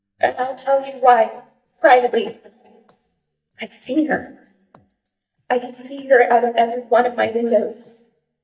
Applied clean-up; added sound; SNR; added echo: neural mask model DeepFilterNet 3.